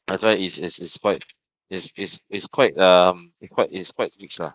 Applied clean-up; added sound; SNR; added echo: neural mask model Resemble Enhance denoiser.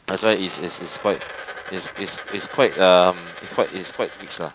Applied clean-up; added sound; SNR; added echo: none; Coin (dropping); 14 dB; none.